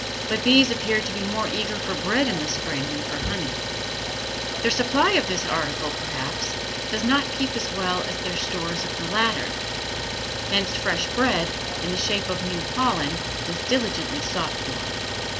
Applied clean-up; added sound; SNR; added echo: none; Idling; 2 dB; none.